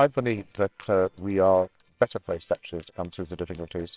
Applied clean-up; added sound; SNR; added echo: neural separator model SepFormer WHAMR!.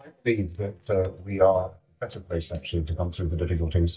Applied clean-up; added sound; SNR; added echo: neural mask model DeepFilterNet 3.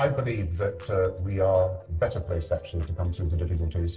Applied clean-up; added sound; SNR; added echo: neural separator model SepFormer DNS4.